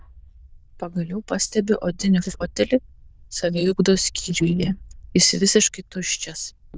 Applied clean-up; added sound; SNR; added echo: neural diffusion model UNIVERSE++.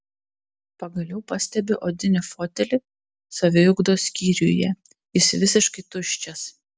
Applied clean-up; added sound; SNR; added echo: none; none; none; none.